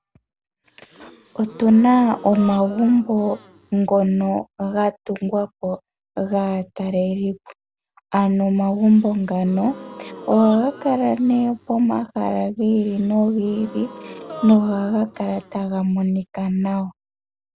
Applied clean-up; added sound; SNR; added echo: none; Gasp; 19 dB; none.